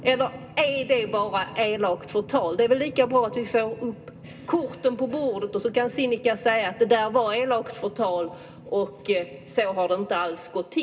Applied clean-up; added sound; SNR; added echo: none; Drum; 20 dB; reverberation time 0.2 s.